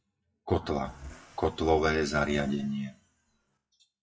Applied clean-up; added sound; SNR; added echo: classical method WPE with log-MMSE.